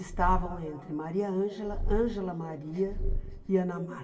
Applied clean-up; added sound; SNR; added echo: none; Purr; 2 dB; reverberation time 2.0 s.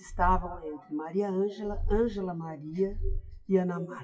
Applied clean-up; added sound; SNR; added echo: classical method WPE with log-MMSE.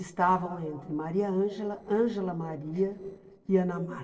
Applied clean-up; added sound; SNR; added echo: neural separator model SepFormer DNS4.